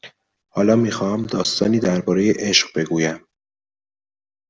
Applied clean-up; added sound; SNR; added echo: none; none; none; none.